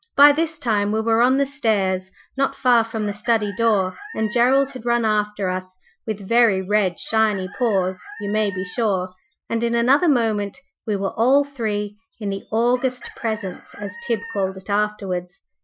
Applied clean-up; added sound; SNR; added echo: classical method Wiener filter.